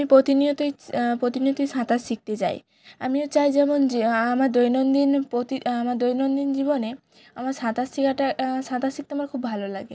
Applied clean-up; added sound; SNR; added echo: none; none; none; none.